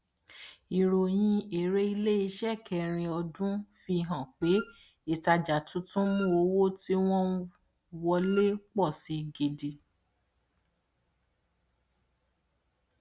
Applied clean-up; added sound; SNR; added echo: none; Wind instrument, woodwind instrument; 13 dB; none.